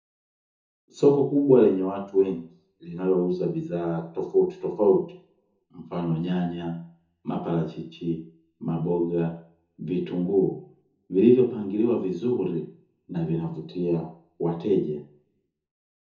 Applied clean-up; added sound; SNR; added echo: none; none; none; reverberation time 0.6 s.